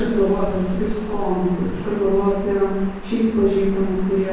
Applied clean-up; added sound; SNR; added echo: none; Water; 8 dB; reverberation time 1.3 s.